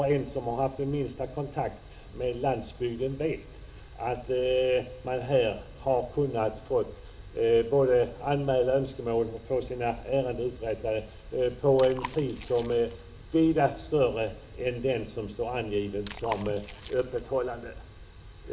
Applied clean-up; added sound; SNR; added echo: none; Chewing, mastication; 13 dB; reverberation time 1.1 s.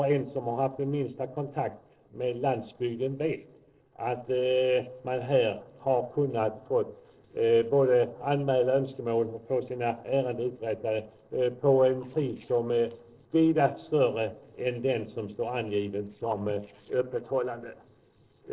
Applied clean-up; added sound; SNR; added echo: neural separator model SepFormer DNS4.